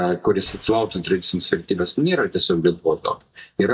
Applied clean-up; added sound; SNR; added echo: neural mask model DeepFilterNet 3.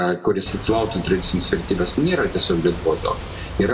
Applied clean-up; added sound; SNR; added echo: none; Boat, Water vehicle; 10 dB; reverberation time 1.0 s.